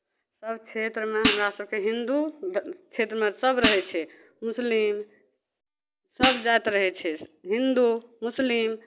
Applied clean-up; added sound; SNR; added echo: none; Hi-hat; 2 dB; none.